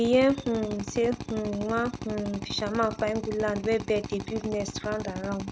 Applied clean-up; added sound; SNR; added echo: none; Drill; 9 dB; none.